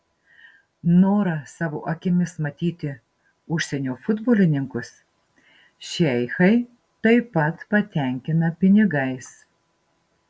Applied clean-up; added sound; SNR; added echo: none; none; none; none.